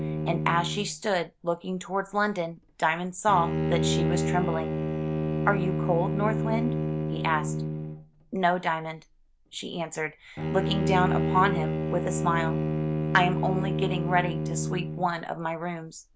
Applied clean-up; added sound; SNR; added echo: none; Bowed string instrument; 0 dB; none.